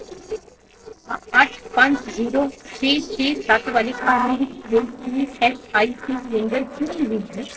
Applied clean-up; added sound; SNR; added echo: neural separator model SepFormer DNS4.